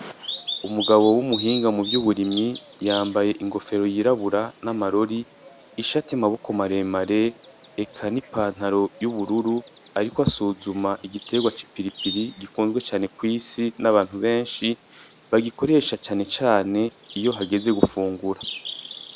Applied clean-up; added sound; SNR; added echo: none; Bird vocalization, bird call, bird song; 12 dB; none.